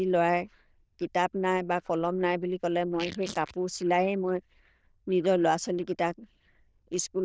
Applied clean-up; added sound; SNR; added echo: neural diffusion model UNIVERSE++.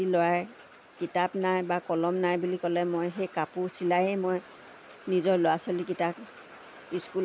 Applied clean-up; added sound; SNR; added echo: none; none; none; none.